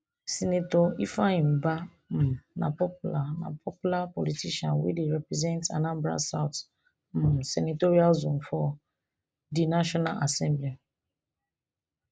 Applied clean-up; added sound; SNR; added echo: none; none; none; none.